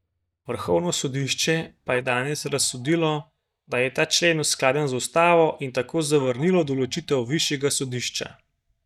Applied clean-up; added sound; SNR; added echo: neural mask model DeepFilterNet 3.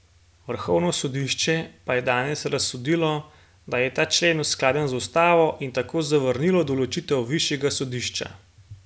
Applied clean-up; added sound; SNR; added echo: none; none; none; none.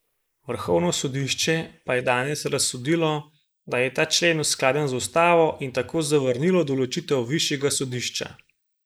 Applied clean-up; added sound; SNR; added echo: neural mask model Resemble Enhance denoiser.